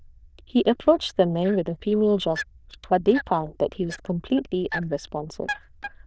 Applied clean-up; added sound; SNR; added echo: neural diffusion model UNIVERSE++.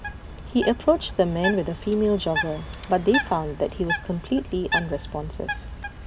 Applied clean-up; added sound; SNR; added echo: none; Bird; 6 dB; none.